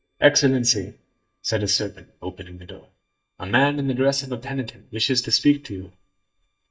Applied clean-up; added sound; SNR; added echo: neural mask model DeepFilterNet 3.